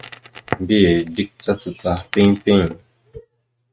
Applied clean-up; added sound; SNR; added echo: neural mask model RNNoise.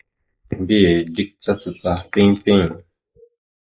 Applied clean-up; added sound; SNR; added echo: neural mask model Resemble Enhance denoiser.